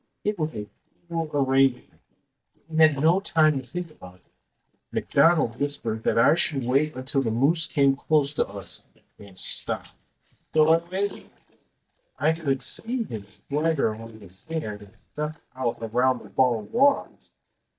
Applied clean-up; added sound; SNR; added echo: neural mask model DeepFilterNet 3.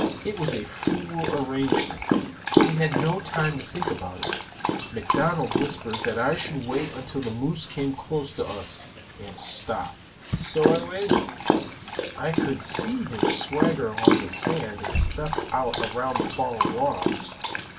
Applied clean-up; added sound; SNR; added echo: none; Dog; 0 dB; reverberation time 0.2 s.